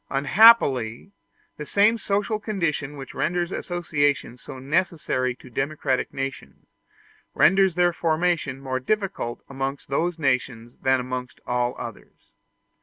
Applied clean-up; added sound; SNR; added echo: none; none; none; none.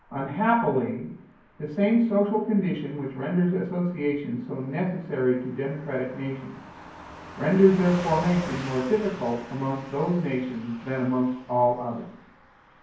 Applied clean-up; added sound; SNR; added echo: none; Car passing by / Truck; 18 dB; reverberation time 0.9 s.